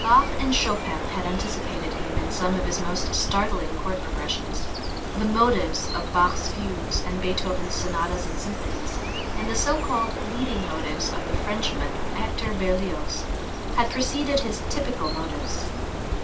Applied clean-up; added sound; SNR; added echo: none; Bird; 0 dB; reverberation time 0.2 s.